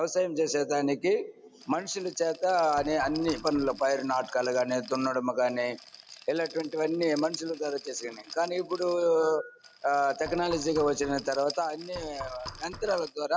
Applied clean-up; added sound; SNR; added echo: none; Knock + Rattle; 17 dB; none.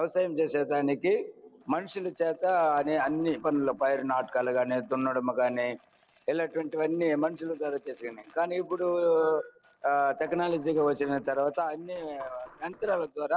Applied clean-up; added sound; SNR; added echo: neural separator model SepFormer DNS4.